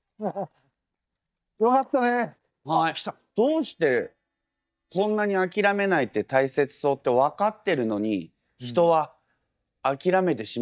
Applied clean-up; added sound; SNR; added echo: neural mask model DeepFilterNet 3.